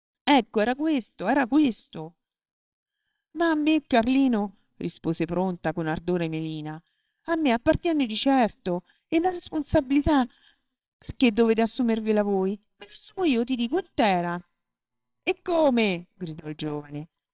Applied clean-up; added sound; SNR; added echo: neural separator model SepFormer WHAMR!.